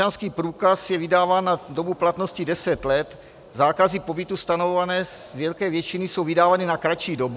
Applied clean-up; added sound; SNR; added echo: none; none; none; none.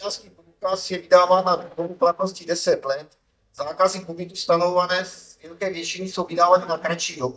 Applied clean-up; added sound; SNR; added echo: neural mask model DeepFilterNet 3.